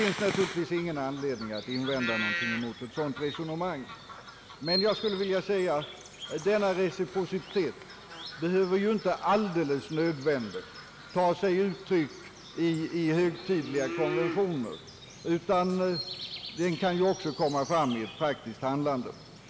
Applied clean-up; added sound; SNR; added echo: none; Bird vocalization, bird call, bird song; 10 dB; none.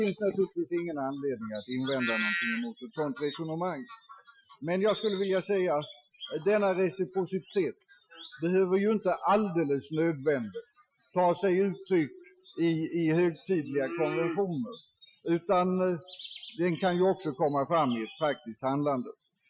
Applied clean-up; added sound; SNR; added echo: classical method Wiener filter.